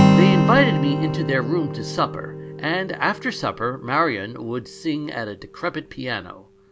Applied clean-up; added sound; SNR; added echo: none; Acoustic guitar; -1 dB; none.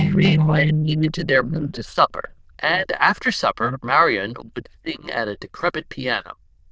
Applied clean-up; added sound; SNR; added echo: neural diffusion model UNIVERSE++.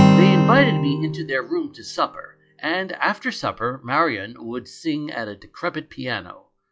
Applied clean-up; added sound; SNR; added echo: classical method log-MMSE.